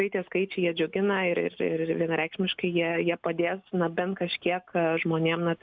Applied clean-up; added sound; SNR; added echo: none; none; none; none.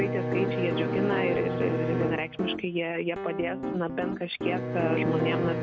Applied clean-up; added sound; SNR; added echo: none; Bowed string instrument + Piano; -1 dB; none.